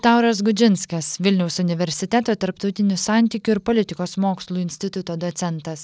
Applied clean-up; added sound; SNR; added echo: none; none; none; none.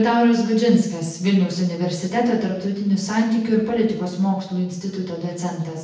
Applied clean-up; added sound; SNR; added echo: none; none; none; reverberation time 0.8 s.